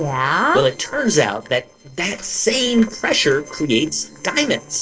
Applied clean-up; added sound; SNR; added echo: neural separator model SepFormer DNS4.